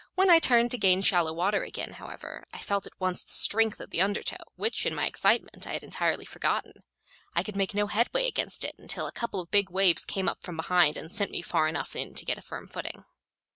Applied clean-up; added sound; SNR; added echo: none; none; none; none.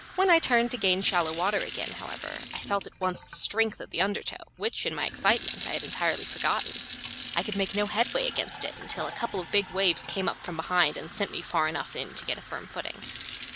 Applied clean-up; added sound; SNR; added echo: none; Fill (with liquid) / Sink (filling or washing); 11 dB; none.